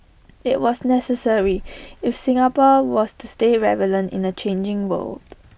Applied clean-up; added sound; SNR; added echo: none; none; none; none.